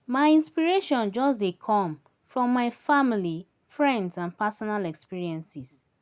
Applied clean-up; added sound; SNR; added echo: none; none; none; none.